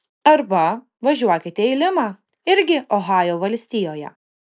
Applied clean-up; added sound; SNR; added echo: none; none; none; none.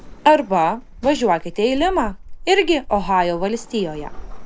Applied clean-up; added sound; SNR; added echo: none; Sliding door; 13 dB; none.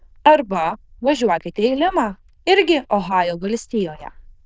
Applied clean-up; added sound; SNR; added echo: neural diffusion model UNIVERSE++.